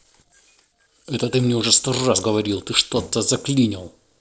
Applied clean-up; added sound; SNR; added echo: neural separator model SepFormer DNS4.